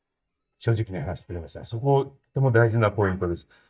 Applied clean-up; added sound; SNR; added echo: neural mask model DeepFilterNet 3.